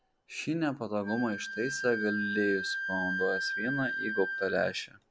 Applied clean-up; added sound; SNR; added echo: none; Wind instrument, woodwind instrument; 4 dB; none.